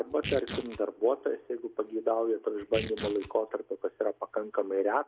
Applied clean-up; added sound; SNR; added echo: none; Tearing; 13 dB; none.